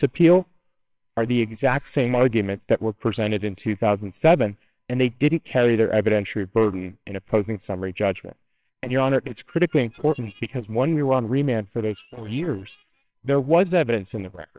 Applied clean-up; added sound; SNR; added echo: neural separator model SepFormer WHAMR!.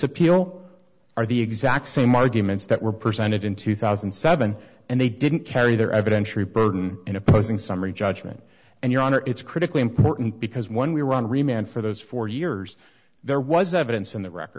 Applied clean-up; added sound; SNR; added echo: none; none; none; none.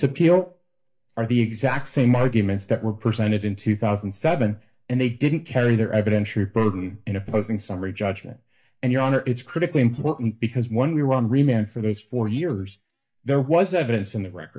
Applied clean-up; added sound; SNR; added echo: neural mask model DeepFilterNet 3.